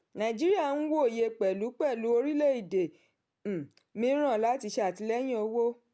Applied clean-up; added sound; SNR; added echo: none; none; none; none.